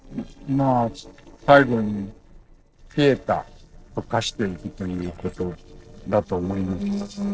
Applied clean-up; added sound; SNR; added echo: neural separator model SepFormer DNS4.